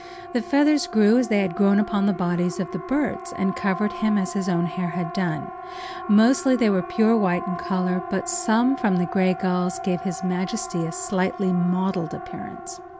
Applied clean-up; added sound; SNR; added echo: none; Siren; 11 dB; none.